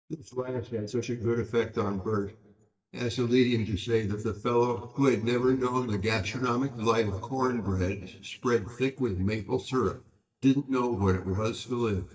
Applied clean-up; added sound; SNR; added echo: neural mask model DeepFilterNet 3.